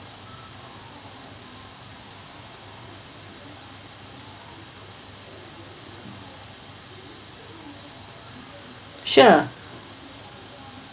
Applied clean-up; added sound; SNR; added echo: none; none; none; none.